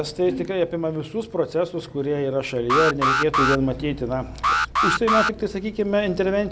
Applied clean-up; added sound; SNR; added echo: none; Alarm; 0 dB; none.